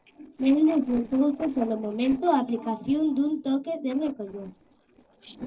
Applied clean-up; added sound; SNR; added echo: neural separator model SepFormer DNS4.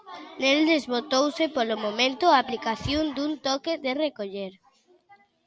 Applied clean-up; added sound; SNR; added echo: none; none; none; none.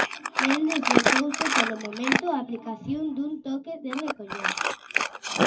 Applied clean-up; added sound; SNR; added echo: none; Crumpling, crinkling; -3 dB; reverberation time 0.3 s.